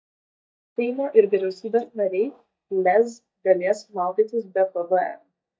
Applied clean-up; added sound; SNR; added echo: neural mask model DeepFilterNet 3.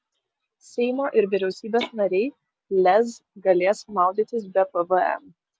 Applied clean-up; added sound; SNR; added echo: none; none; none; none.